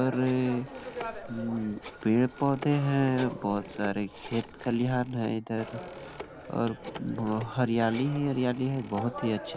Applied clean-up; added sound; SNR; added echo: none; Telephone; 13 dB; none.